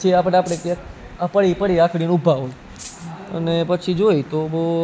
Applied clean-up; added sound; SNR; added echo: none; Rattle (instrument); 18 dB; none.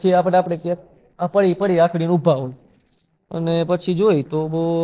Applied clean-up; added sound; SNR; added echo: neural separator model SepFormer DNS4.